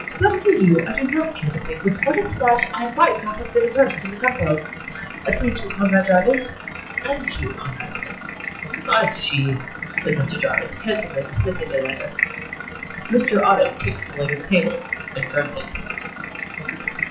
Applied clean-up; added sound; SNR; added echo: classical method WPE with log-MMSE.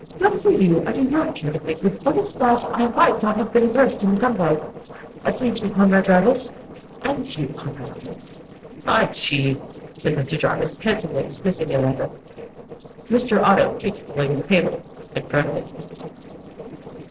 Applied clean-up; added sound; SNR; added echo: neural separator model SepFormer DNS4.